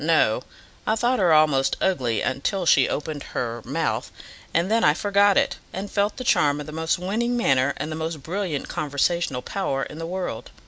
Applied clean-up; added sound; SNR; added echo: none; none; none; none.